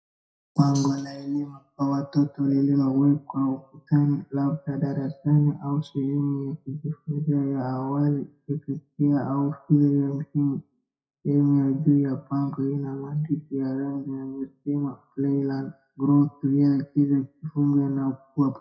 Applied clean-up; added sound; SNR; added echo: classical method WPE with log-MMSE.